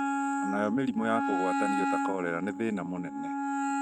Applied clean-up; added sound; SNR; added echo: neural mask model RNNoise.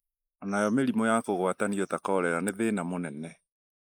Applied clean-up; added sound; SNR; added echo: neural mask model Resemble Enhance denoiser.